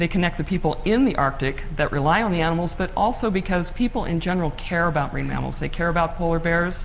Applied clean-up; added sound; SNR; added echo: none; none; none; none.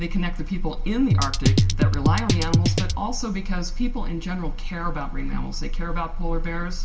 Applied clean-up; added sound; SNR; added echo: none; Drum kit; -4 dB; reverberation time 0.2 s.